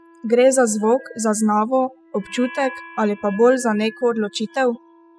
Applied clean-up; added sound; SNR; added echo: classical method spectral subtraction.